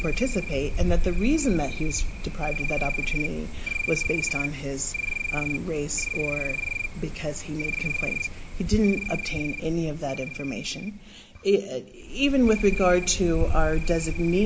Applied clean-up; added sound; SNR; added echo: none; Cricket; 1 dB; none.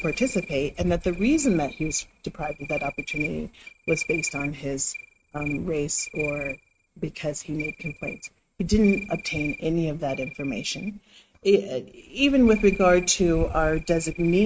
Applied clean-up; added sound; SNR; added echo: neural mask model RNNoise.